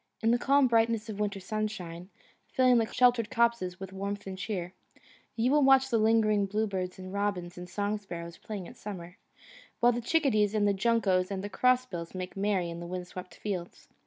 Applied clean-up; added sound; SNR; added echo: none; none; none; none.